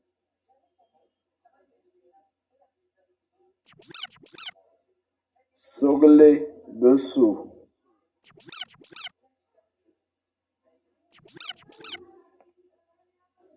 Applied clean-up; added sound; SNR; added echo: none; Scratching (performance technique); 13 dB; reverberation time 0.3 s.